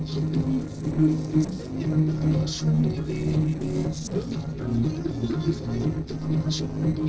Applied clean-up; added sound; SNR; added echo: neural separator model SepFormer DNS4.